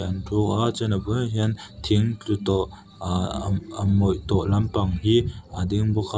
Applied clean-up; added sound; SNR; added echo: none; none; none; none.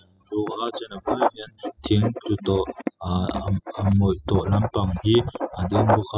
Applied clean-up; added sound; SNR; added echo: classical method spectral subtraction.